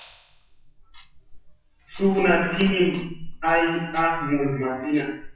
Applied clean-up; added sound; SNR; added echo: classical method WPE with log-MMSE.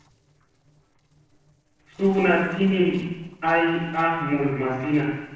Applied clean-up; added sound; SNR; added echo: neural separator model SepFormer DNS4.